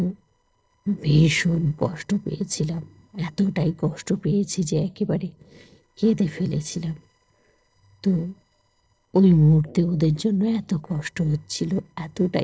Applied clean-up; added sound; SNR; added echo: neural separator model SepFormer DNS4.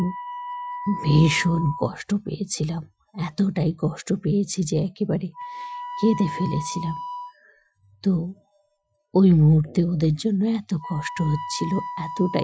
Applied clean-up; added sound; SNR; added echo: classical method Wiener filter.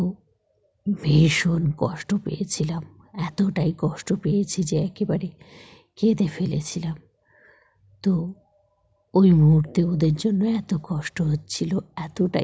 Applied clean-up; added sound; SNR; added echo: none; none; none; none.